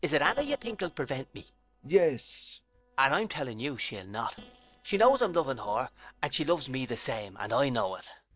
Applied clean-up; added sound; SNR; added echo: neural separator model SepFormer DNS4.